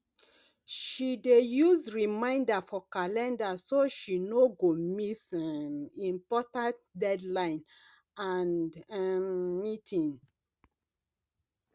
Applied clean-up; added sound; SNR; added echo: none; none; none; none.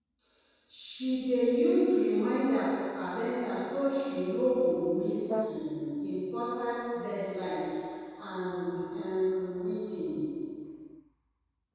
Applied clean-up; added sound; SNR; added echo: none; Brass instrument; 9 dB; reverberation time 2.1 s.